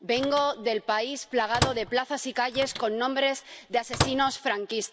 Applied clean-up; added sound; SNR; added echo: none; Microwave oven; 7 dB; none.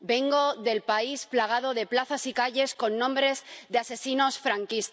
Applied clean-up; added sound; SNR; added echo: none; none; none; none.